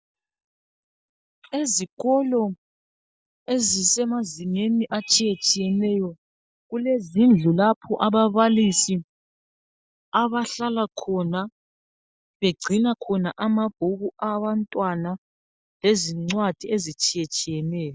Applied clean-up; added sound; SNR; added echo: none; none; none; none.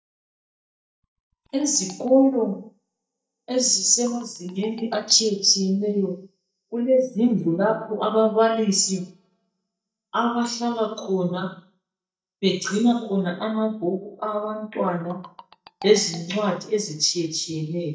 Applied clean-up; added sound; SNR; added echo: neural mask model DeepFilterNet 3.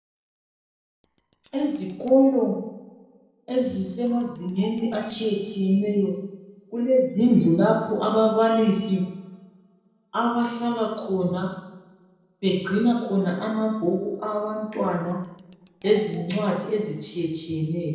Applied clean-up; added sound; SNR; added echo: neural separator model SepFormer DNS4.